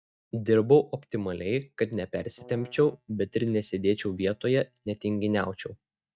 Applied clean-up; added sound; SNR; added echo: neural mask model DeepFilterNet 3.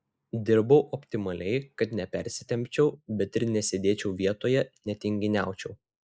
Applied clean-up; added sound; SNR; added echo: neural mask model Resemble Enhance denoiser.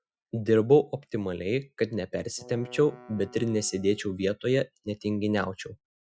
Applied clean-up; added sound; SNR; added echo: classical method Wiener filter.